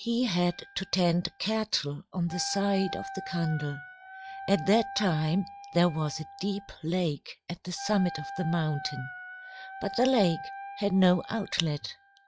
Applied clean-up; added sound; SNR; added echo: classical method log-MMSE.